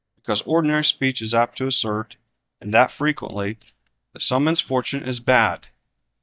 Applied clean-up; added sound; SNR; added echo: neural mask model DeepFilterNet 3.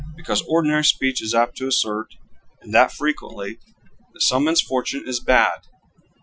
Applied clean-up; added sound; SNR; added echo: classical method Wiener filter.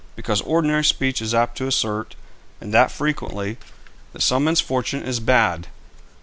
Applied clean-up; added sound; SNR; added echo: none; none; none; none.